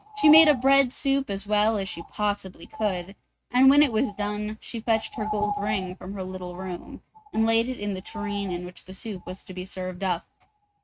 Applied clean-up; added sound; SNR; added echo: neural mask model RNNoise.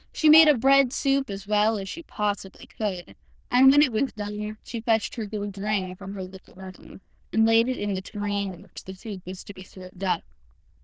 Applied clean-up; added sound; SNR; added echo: neural diffusion model UNIVERSE++.